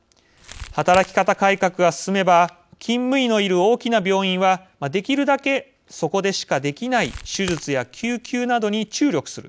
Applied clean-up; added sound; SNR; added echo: none; Crackle; 20 dB; none.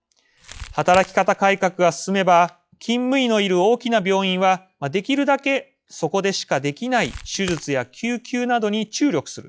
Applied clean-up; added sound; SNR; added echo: classical method log-MMSE.